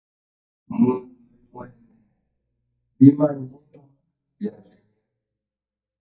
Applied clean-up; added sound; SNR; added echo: neural mask model DeepFilterNet 3.